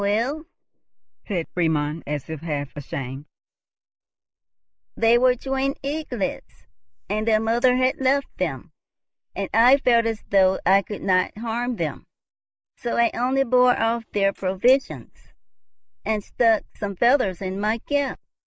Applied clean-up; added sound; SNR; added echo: neural mask model Resemble Enhance denoiser.